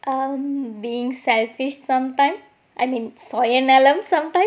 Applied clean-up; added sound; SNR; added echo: none; none; none; none.